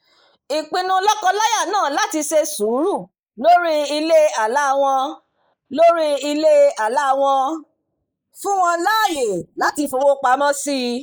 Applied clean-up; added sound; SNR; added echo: neural mask model Resemble Enhance denoiser.